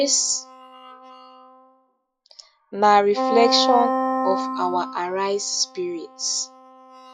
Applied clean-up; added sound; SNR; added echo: classical method log-MMSE.